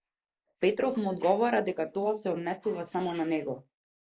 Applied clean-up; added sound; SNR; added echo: neural mask model Resemble Enhance denoiser.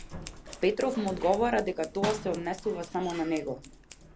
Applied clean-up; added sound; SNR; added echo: none; Scissors; 11 dB; none.